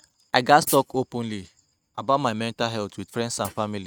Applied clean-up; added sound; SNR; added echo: neural mask model RNNoise.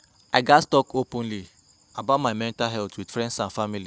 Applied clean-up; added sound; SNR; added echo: none; none; none; none.